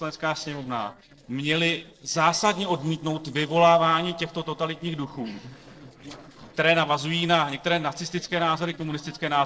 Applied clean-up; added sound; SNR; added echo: neural separator model SepFormer DNS4.